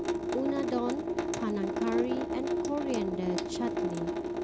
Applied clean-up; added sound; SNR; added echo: none; Drip / Sink (filling or washing) / Water tap, faucet; -3 dB; none.